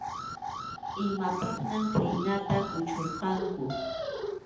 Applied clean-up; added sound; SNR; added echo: none; Alarm; 4 dB; reverberation time 0.8 s.